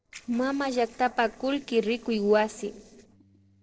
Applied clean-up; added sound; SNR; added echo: neural separator model SepFormer DNS4.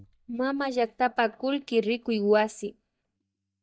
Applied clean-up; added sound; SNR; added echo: neural mask model DeepFilterNet 3.